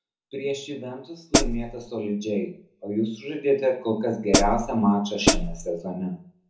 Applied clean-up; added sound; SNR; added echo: none; Hi-hat; -4 dB; reverberation time 0.6 s.